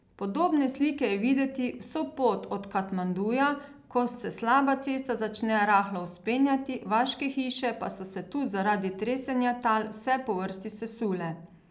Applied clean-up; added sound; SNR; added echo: none; none; none; none.